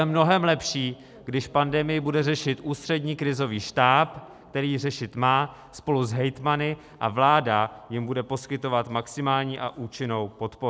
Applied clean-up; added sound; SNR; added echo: none; none; none; none.